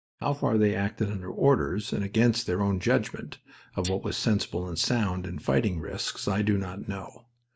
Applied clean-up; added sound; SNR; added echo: neural mask model DeepFilterNet 3.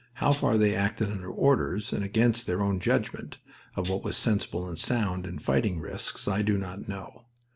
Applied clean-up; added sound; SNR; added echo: none; Tambourine; 1 dB; none.